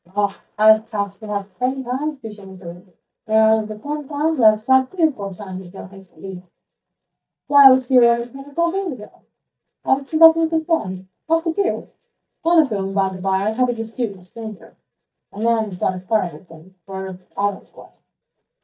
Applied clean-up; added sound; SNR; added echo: neural mask model DeepFilterNet 3.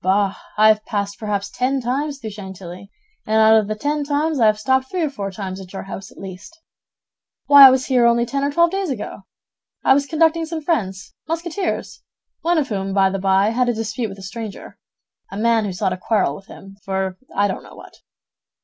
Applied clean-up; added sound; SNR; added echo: none; none; none; none.